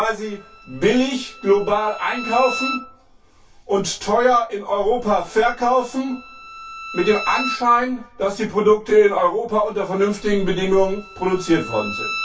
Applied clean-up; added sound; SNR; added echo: none; Bowed string instrument; 13 dB; reverberation time 0.1 s.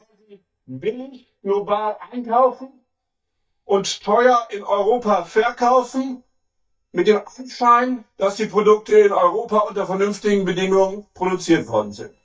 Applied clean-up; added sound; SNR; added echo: neural mask model DeepFilterNet 3.